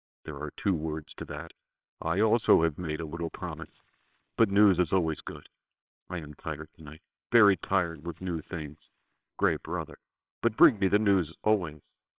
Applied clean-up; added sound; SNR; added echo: neural separator model SepFormer WHAMR!.